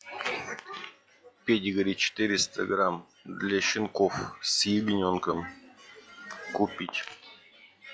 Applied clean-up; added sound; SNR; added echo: classical method log-MMSE.